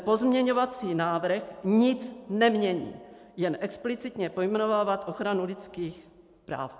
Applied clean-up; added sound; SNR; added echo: none; none; none; none.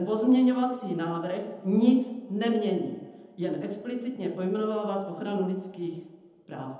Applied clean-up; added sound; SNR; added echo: none; none; none; reverberation time 0.8 s.